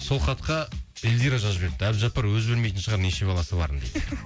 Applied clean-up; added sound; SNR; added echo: none; none; none; none.